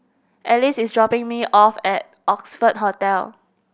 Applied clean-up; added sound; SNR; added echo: none; none; none; none.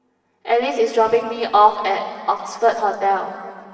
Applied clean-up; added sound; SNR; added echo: none; none; none; reverberation time 2.3 s.